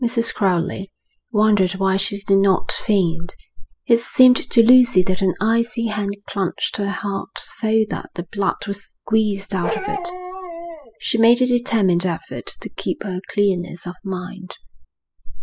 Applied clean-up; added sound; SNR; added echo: classical method spectral subtraction.